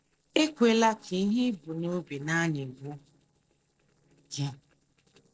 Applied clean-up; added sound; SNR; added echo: neural separator model SepFormer DNS4.